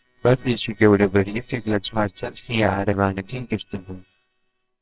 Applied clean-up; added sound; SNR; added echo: neural separator model SepFormer WHAMR!.